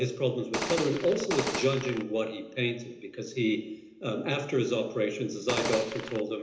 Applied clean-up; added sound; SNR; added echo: none; Gunshot, gunfire; 4 dB; reverberation time 1.0 s.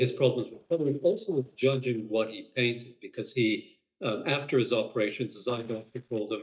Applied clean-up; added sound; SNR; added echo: neural mask model DeepFilterNet 3.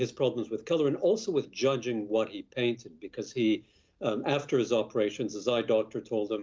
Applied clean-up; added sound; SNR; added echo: none; none; none; none.